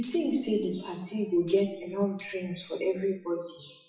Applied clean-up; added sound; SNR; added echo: classical method WPE with log-MMSE.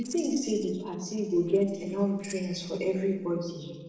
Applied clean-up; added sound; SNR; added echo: neural separator model SepFormer DNS4.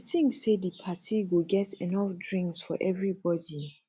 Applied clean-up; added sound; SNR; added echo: none; none; none; none.